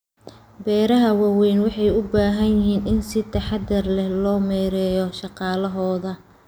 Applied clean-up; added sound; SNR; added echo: none; none; none; none.